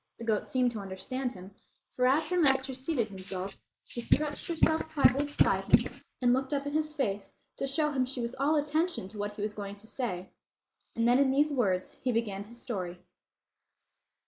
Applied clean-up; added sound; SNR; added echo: neural mask model Resemble Enhance denoiser.